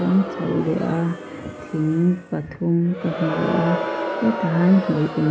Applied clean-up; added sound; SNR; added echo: none; Crowd; 7 dB; none.